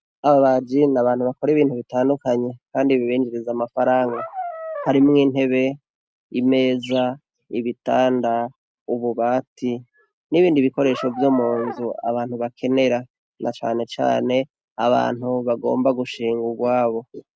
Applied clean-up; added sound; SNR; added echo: neural mask model RNNoise.